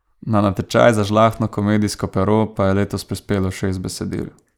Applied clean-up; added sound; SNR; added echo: neural mask model Resemble Enhance denoiser.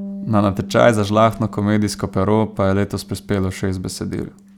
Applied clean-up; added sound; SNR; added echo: none; Bass guitar; 16 dB; none.